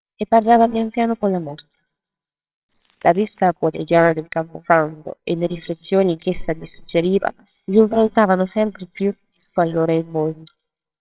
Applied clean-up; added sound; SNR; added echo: neural separator model SepFormer WHAMR!.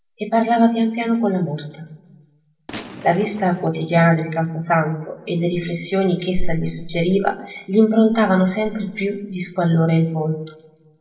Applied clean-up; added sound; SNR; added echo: none; Gunshot, gunfire; 17 dB; reverberation time 0.8 s.